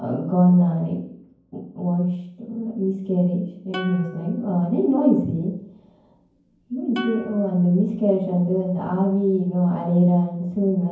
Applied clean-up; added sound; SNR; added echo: none; Plucked string instrument; 18 dB; reverberation time 0.9 s.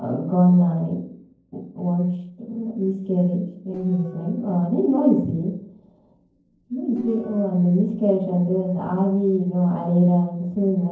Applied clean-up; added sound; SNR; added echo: neural separator model SepFormer DNS4.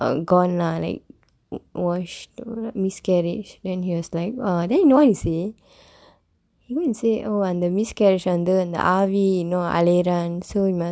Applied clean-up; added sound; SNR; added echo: none; none; none; none.